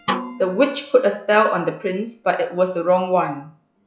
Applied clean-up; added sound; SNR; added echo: classical method log-MMSE.